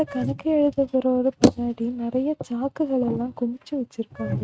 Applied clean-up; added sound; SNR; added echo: neural mask model RNNoise.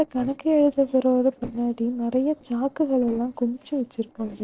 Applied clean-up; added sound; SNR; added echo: neural separator model SepFormer DNS4.